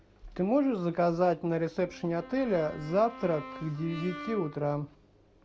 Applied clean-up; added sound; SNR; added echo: none; Brass instrument; 14 dB; none.